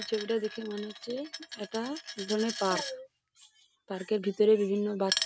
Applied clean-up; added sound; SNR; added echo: none; Coin (dropping); 9 dB; none.